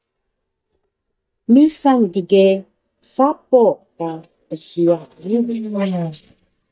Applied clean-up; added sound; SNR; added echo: neural mask model DeepFilterNet 3.